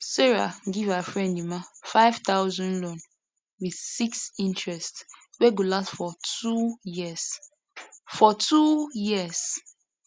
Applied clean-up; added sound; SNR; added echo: none; none; none; none.